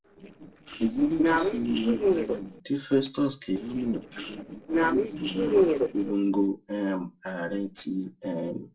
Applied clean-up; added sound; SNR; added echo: neural separator model SepFormer DNS4.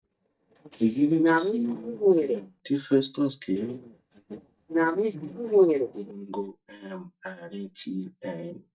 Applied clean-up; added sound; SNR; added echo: neural mask model DeepFilterNet 3.